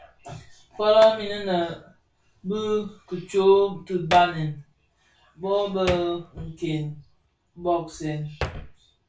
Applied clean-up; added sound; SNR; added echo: none; Hands; 15 dB; reverberation time 0.2 s.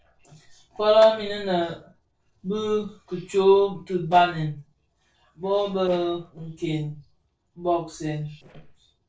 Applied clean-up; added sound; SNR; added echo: neural separator model SepFormer DNS4.